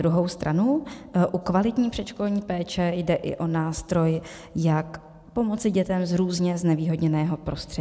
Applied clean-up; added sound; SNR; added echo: none; none; none; none.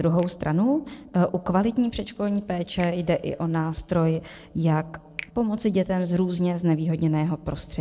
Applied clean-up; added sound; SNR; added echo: neural separator model SepFormer DNS4.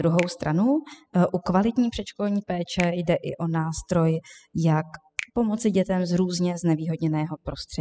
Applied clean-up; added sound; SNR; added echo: classical method spectral subtraction.